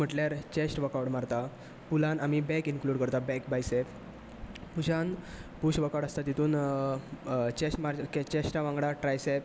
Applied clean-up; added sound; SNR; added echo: none; none; none; none.